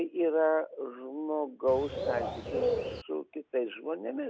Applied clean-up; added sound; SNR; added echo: none; Bird; 1 dB; none.